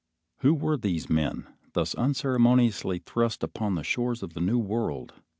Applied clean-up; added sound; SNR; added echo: none; none; none; none.